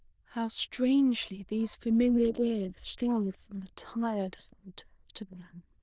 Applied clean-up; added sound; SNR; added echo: neural diffusion model UNIVERSE++.